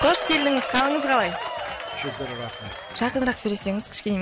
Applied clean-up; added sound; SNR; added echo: none; none; none; none.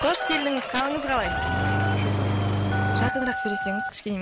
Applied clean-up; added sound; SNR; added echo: none; Engine starting + Telephone; -2 dB; none.